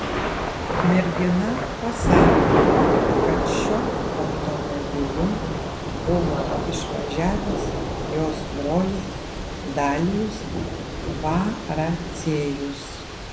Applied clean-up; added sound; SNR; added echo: none; Thunder / Rain; -3 dB; none.